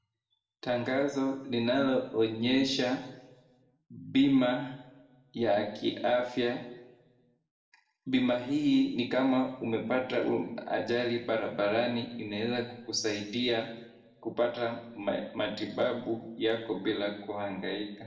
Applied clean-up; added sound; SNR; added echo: none; none; none; reverberation time 0.8 s.